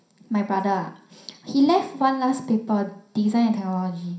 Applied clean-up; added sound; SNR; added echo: none; none; none; reverberation time 0.5 s.